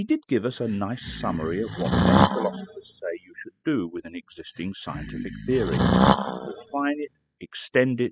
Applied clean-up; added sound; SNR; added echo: classical method spectral subtraction.